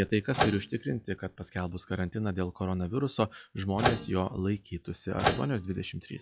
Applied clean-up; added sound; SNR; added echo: classical method log-MMSE.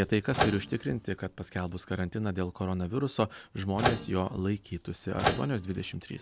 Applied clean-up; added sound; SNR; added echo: none; Microwave oven; 2 dB; none.